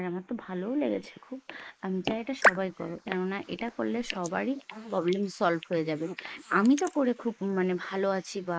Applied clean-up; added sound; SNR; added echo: neural mask model Resemble Enhance denoiser.